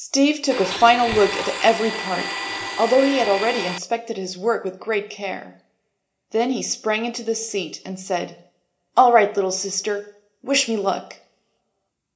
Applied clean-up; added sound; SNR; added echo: none; Domestic sounds, home sounds; 6 dB; reverberation time 0.4 s.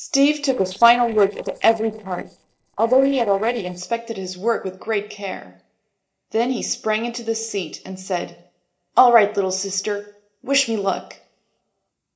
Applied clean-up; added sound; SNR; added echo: neural separator model SepFormer DNS4.